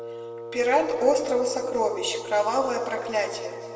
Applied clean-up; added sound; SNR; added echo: none; Wind instrument, woodwind instrument; 12 dB; reverberation time 1.9 s.